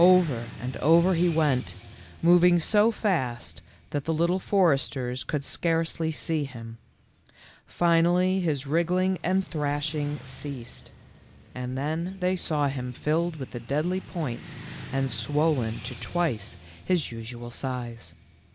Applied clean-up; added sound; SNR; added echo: none; Motorcycle / Traffic noise, roadway noise; 18 dB; none.